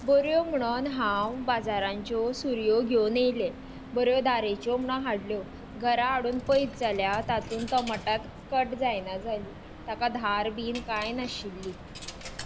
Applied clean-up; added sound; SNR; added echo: none; Coin (dropping); 15 dB; none.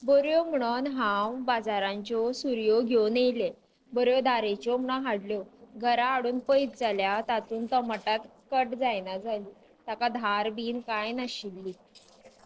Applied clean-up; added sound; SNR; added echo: neural separator model SepFormer DNS4.